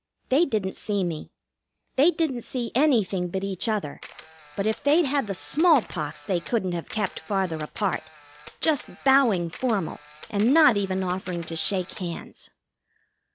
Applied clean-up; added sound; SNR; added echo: none; Camera; 17 dB; none.